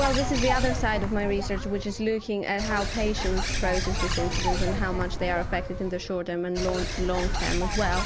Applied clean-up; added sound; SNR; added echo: none; Bird; 0 dB; none.